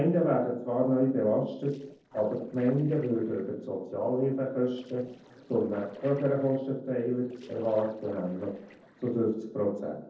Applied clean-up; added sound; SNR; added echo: neural separator model SepFormer DNS4.